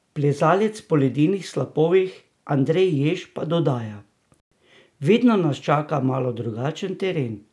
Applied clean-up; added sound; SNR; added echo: none; none; none; none.